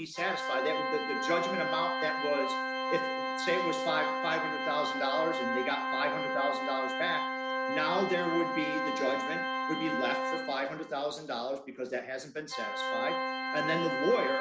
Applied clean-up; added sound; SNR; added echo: none; Organ; 0 dB; none.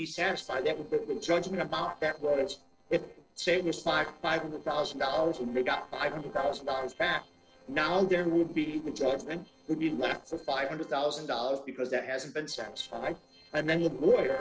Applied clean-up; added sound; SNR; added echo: neural separator model SepFormer DNS4.